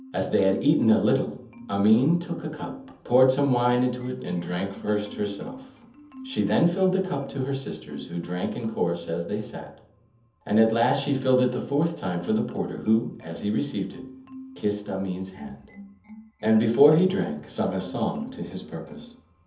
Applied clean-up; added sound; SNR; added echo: none; Marimba, xylophone; 18 dB; reverberation time 0.7 s.